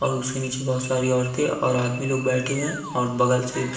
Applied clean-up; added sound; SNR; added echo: none; Alarm; 16 dB; reverberation time 1.0 s.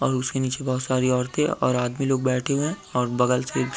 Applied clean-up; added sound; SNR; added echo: none; none; none; none.